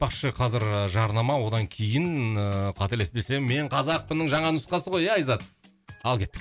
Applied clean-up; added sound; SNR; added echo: none; none; none; none.